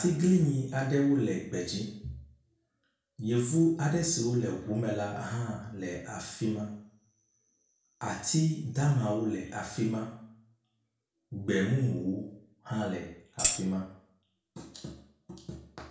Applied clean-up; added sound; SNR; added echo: none; Tambourine; 0 dB; reverberation time 0.5 s.